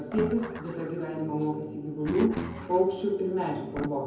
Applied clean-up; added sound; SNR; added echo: none; Guitar; 9 dB; reverberation time 0.9 s.